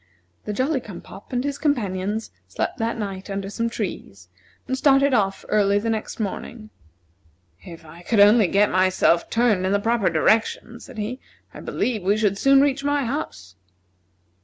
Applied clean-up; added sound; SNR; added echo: none; none; none; none.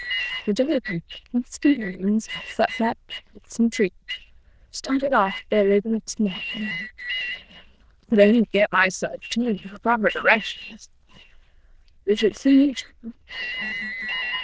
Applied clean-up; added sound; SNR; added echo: neural diffusion model UNIVERSE++.